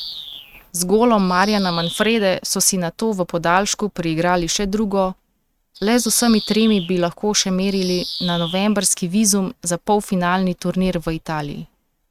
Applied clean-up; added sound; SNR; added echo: neural mask model RNNoise.